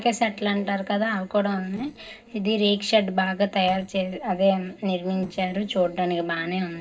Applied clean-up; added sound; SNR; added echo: neural separator model SepFormer DNS4.